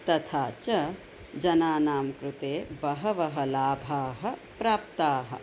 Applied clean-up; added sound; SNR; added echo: none; none; none; none.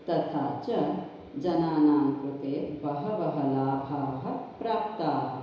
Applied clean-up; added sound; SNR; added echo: none; none; none; reverberation time 1.0 s.